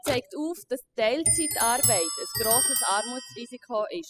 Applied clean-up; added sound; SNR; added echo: classical method spectral subtraction.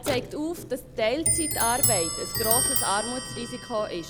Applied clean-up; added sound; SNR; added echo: none; Clock; -1 dB; none.